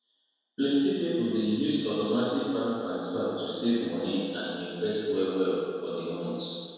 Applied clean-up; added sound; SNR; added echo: none; none; none; reverberation time 1.9 s.